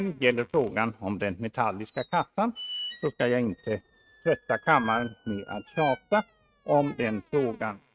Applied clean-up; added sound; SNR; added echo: neural mask model RNNoise.